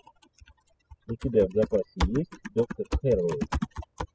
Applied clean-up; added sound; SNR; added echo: classical method spectral subtraction.